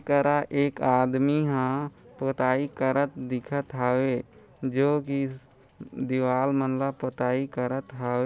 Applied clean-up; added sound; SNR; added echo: none; none; none; none.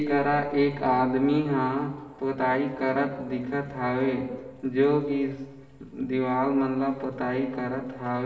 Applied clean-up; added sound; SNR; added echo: none; none; none; reverberation time 1.1 s.